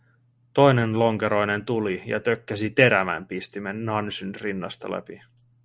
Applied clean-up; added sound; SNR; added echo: none; none; none; none.